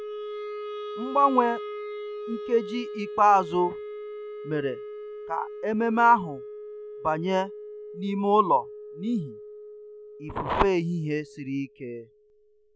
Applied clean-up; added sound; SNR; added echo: none; Wind instrument, woodwind instrument; 11 dB; none.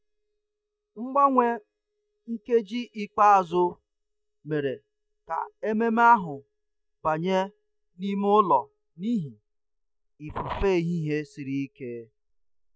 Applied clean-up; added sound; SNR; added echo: neural mask model DeepFilterNet 3.